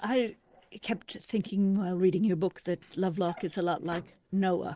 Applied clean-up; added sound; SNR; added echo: neural separator model SepFormer DNS4.